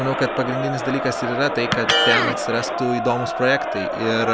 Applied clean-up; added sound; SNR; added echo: none; Crowd + Electric guitar; 1 dB; none.